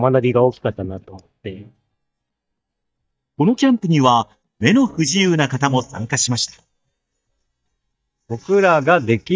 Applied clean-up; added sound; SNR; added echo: neural mask model DeepFilterNet 3.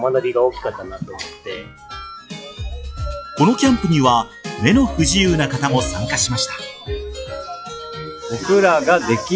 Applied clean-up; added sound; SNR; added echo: classical method log-MMSE.